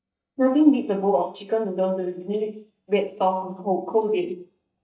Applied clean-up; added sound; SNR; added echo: neural mask model DeepFilterNet 3.